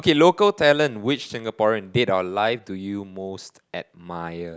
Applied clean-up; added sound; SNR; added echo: none; none; none; none.